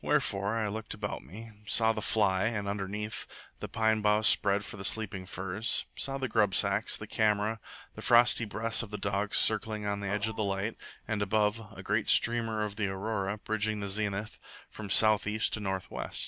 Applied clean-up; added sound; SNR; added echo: none; Printer / Engine; 17 dB; none.